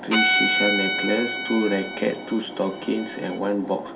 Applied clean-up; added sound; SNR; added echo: none; Bowed string instrument; 1 dB; reverberation time 0.3 s.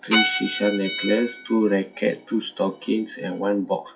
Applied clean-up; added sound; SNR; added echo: classical method WPE with log-MMSE.